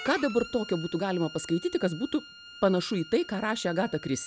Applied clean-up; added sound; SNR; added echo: none; Bowed string instrument; 16 dB; none.